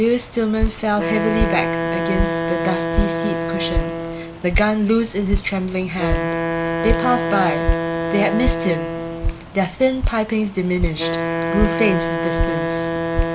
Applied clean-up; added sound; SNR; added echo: none; Wind instrument, woodwind instrument + Drip; 0 dB; none.